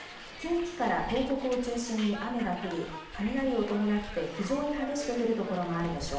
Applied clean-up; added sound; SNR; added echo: none; Hiss; 11 dB; reverberation time 0.8 s.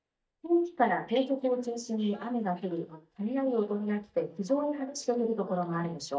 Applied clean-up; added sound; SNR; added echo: neural mask model DeepFilterNet 3.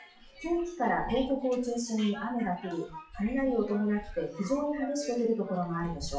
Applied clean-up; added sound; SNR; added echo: classical method WPE with log-MMSE.